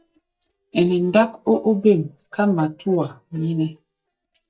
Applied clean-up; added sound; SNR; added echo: neural mask model DeepFilterNet 3.